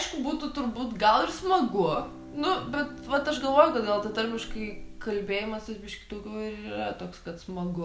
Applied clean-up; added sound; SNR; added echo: none; Bowed string instrument + Dog; 17 dB; none.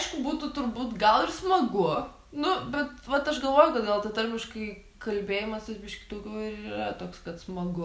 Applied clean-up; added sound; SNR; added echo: none; none; none; none.